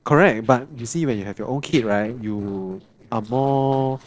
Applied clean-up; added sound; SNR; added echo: neural separator model SepFormer DNS4.